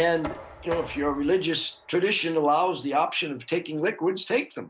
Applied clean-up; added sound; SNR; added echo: none; Knock; 18 dB; none.